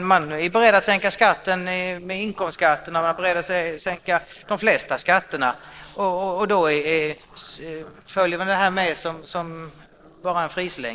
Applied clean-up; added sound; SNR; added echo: neural separator model SepFormer DNS4.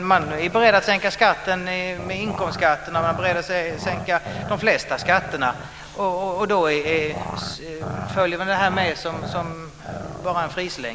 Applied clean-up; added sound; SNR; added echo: none; Growling; 11 dB; none.